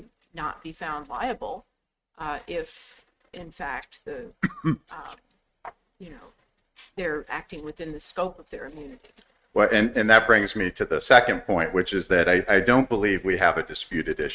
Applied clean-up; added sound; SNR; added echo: neural mask model RNNoise.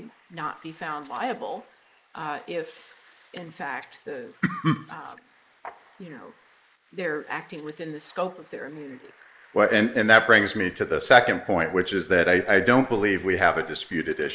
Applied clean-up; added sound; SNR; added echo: neural mask model Resemble Enhance denoiser.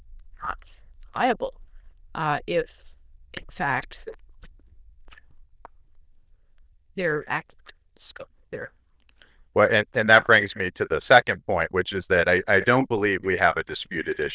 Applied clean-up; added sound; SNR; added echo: neural diffusion model UNIVERSE++.